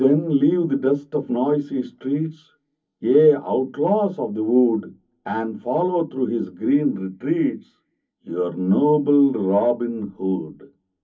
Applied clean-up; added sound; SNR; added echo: none; none; none; reverberation time 0.3 s.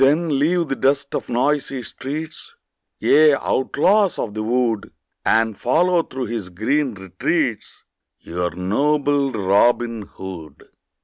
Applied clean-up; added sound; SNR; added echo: none; none; none; none.